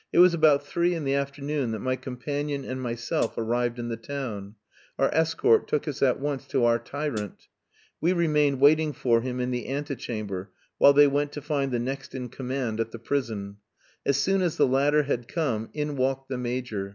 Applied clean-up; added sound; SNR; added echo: none; Hi-hat; 17 dB; none.